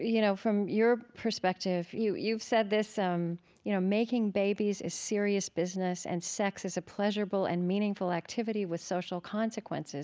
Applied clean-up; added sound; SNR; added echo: none; none; none; none.